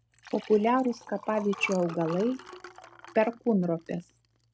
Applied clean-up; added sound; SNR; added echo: none; Liquid; 18 dB; none.